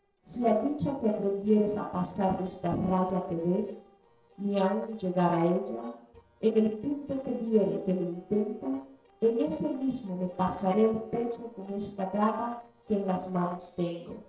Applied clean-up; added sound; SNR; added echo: neural separator model SepFormer DNS4.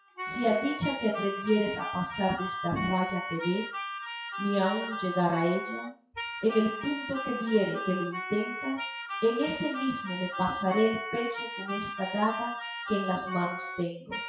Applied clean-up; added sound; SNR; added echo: classical method WPE with log-MMSE.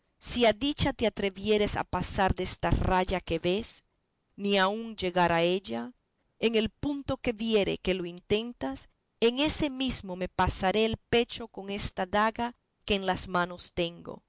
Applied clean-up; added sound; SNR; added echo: none; none; none; none.